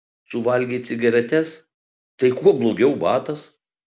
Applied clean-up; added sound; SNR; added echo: none; none; none; none.